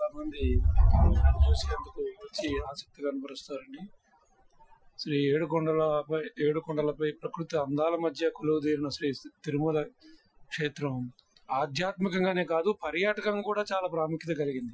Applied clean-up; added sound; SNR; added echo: classical method Wiener filter.